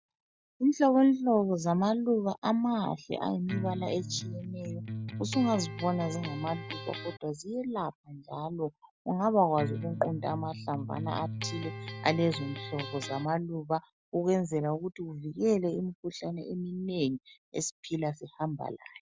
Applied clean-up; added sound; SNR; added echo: none; Electric guitar; 7 dB; none.